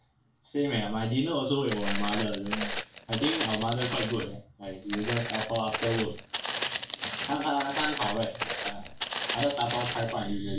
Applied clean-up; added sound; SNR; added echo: none; Walk, footsteps; -3 dB; reverberation time 0.3 s.